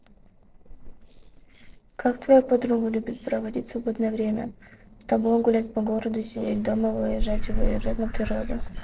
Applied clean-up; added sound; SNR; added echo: neural separator model SepFormer DNS4.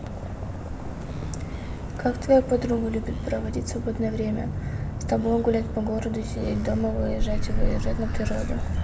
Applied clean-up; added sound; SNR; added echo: none; Motor vehicle (road); 1 dB; reverberation time 0.5 s.